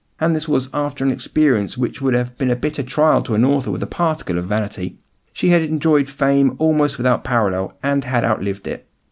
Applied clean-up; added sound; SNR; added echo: none; none; none; none.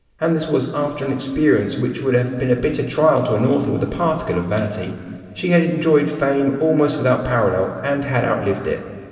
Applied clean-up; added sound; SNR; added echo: none; none; none; reverberation time 2.5 s.